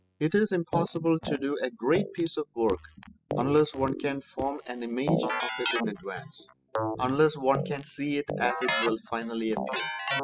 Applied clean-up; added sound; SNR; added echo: classical method spectral subtraction.